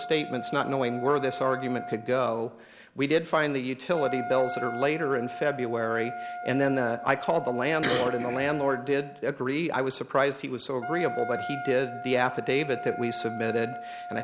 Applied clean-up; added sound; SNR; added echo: none; Wind instrument, woodwind instrument; 10 dB; none.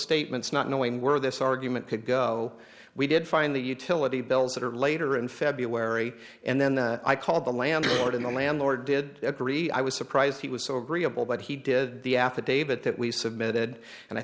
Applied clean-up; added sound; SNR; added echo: none; none; none; none.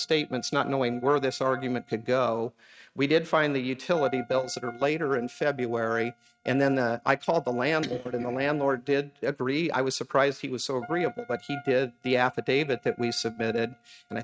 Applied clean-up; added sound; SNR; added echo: neural mask model RNNoise.